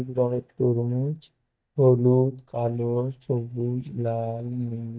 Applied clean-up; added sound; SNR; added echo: neural mask model DeepFilterNet 3.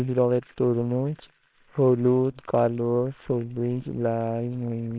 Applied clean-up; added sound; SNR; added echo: neural separator model SepFormer WHAMR!.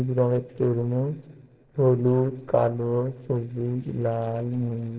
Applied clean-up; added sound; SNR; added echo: neural separator model SepFormer DNS4.